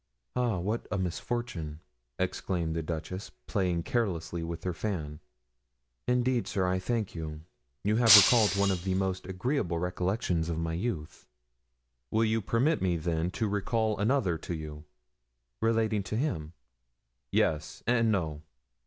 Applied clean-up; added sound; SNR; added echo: none; Shatter; -2 dB; none.